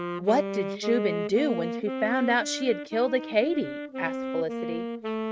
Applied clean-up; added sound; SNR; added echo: neural mask model RNNoise.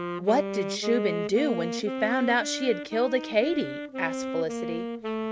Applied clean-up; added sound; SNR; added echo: none; Wind instrument, woodwind instrument; 5 dB; none.